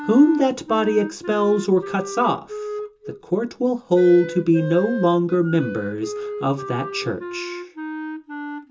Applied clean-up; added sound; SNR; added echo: none; Wind instrument, woodwind instrument; 11 dB; reverberation time 0.2 s.